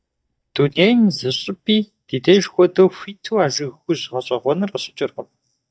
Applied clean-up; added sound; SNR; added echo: neural mask model DeepFilterNet 3.